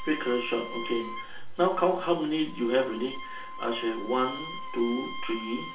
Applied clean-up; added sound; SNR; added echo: none; Bowed string instrument; 12 dB; reverberation time 0.4 s.